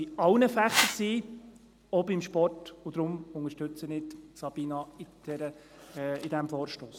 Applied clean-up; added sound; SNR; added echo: none; Whoosh, swoosh, swish; -2 dB; none.